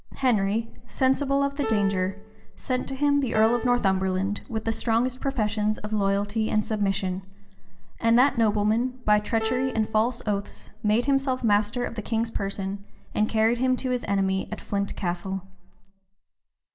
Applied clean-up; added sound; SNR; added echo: none; Piano; 11 dB; reverberation time 0.5 s.